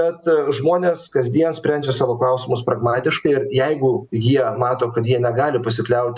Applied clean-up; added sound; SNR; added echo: none; none; none; none.